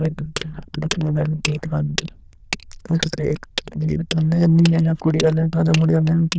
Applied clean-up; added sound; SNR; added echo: neural diffusion model UNIVERSE++.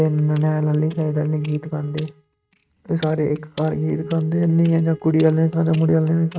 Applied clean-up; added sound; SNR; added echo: neural mask model RNNoise.